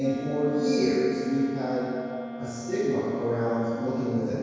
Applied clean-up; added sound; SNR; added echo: none; Wind instrument, woodwind instrument; 10 dB; reverberation time 2.2 s.